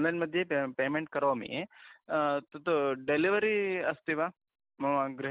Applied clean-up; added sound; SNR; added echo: none; none; none; none.